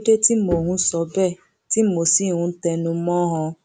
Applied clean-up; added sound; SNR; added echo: none; Bowed string instrument; 15 dB; none.